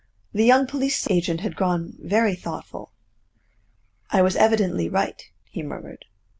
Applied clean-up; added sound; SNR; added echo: none; none; none; none.